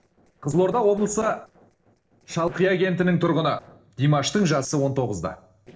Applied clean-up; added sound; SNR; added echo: neural separator model SepFormer DNS4.